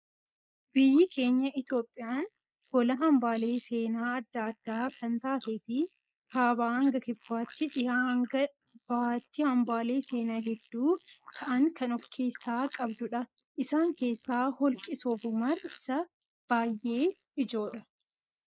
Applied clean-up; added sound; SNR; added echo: neural mask model Resemble Enhance denoiser.